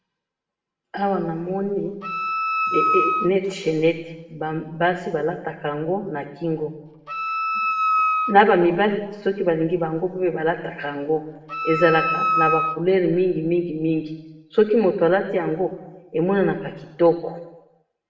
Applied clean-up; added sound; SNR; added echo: none; Wind instrument, woodwind instrument; 0 dB; reverberation time 1.0 s.